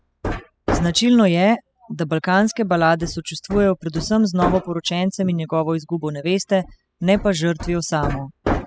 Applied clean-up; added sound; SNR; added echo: classical method spectral subtraction.